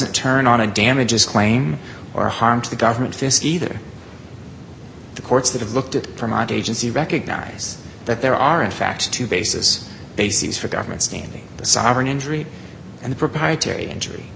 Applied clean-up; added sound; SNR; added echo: none; none; none; none.